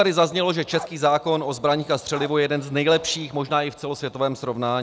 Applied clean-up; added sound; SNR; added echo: none; Bark; 19 dB; none.